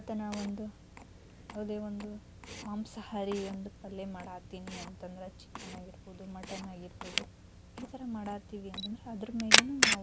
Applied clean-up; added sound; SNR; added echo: none; Camera; -4 dB; none.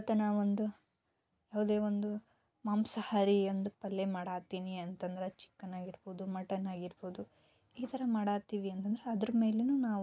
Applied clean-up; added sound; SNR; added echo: none; none; none; none.